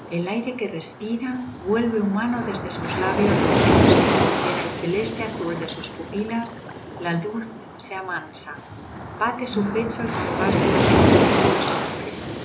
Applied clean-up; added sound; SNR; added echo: none; Waves, surf; -5 dB; none.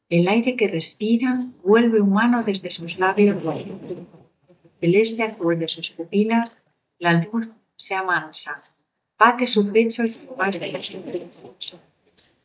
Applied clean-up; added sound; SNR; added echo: neural mask model DeepFilterNet 3.